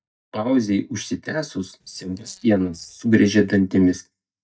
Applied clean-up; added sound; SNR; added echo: neural mask model DeepFilterNet 3.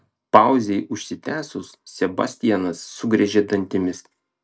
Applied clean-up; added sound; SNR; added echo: none; none; none; none.